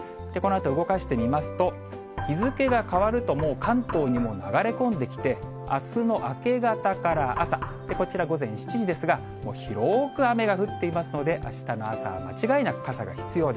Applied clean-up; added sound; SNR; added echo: none; Knock; 11 dB; none.